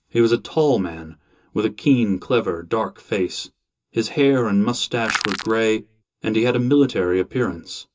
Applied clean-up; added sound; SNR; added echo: none; Crushing; 7 dB; reverberation time 0.2 s.